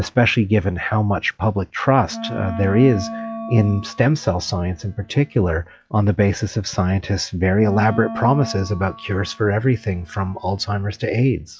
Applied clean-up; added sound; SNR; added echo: classical method log-MMSE.